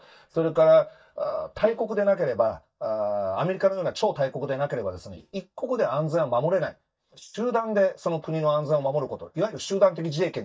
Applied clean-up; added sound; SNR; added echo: neural mask model DeepFilterNet 3.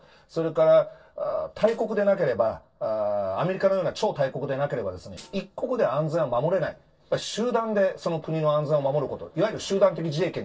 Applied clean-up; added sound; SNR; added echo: neural separator model SepFormer DNS4.